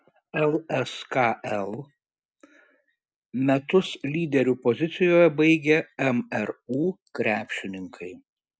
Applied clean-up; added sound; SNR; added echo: none; none; none; none.